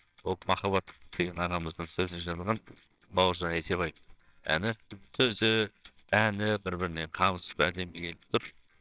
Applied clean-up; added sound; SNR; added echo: neural separator model SepFormer WHAMR!.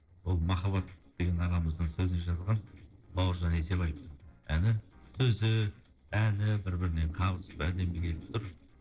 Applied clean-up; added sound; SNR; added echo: neural separator model SepFormer DNS4.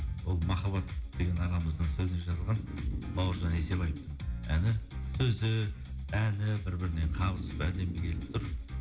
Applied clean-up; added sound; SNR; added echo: none; Breathing; 12 dB; reverberation time 0.4 s.